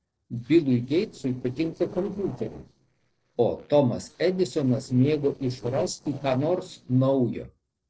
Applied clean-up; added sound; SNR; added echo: neural separator model SepFormer DNS4.